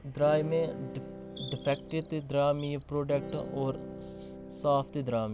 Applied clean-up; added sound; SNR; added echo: none; Electric guitar / Strum + Bird; 8 dB; none.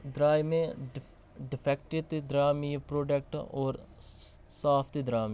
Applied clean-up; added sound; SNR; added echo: none; none; none; none.